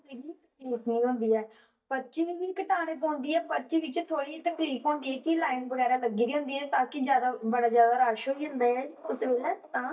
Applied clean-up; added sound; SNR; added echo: neural mask model DeepFilterNet 3.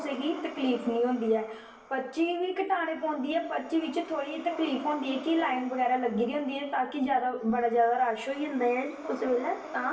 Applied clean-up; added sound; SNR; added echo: none; Breathing; 16 dB; reverberation time 0.9 s.